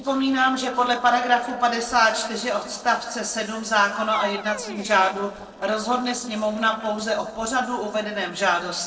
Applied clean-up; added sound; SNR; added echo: neural separator model SepFormer DNS4.